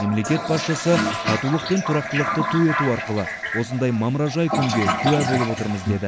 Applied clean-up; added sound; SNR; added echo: none; Toilet flush; 4 dB; none.